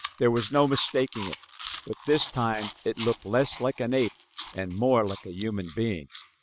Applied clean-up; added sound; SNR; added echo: none; Chewing, mastication; 12 dB; none.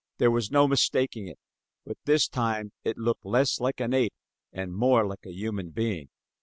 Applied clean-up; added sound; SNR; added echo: none; none; none; none.